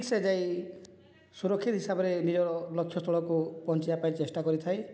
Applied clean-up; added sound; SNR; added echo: none; none; none; none.